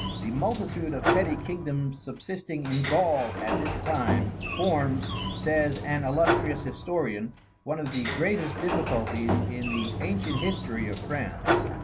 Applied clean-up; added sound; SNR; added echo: none; Sliding door; 1 dB; none.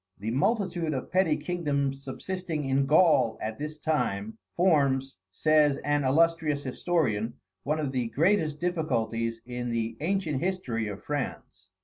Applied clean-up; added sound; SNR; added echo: none; none; none; none.